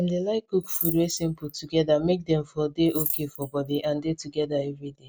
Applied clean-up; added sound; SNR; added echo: none; Rattle / Keys jangling; 9 dB; none.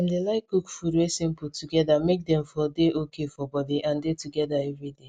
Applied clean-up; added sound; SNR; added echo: none; none; none; none.